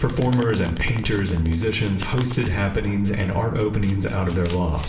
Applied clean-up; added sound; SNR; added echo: none; Domestic sounds, home sounds; 19 dB; reverberation time 0.7 s.